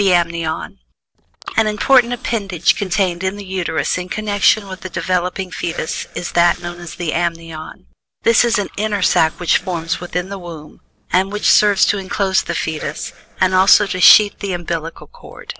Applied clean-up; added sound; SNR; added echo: neural separator model SepFormer DNS4.